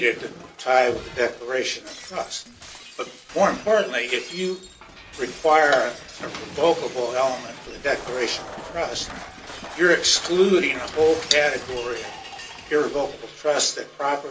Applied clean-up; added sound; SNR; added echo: none; Shatter; 16 dB; reverberation time 0.2 s.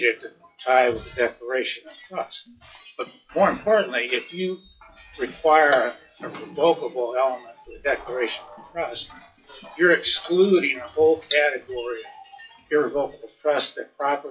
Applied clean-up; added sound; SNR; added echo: classical method WPE with log-MMSE.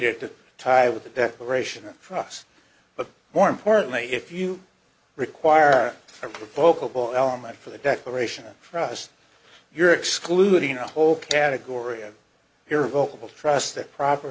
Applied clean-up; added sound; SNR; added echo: none; none; none; none.